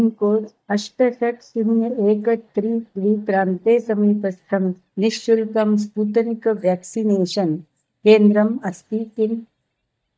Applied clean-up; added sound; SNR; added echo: neural mask model DeepFilterNet 3.